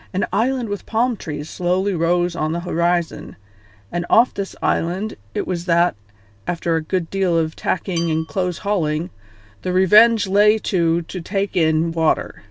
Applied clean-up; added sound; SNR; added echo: none; Dishes, pots, and pans / Glass / Bell; 18 dB; none.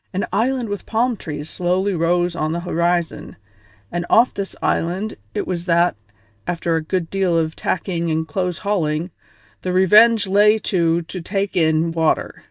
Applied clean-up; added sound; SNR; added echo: neural mask model DeepFilterNet 3.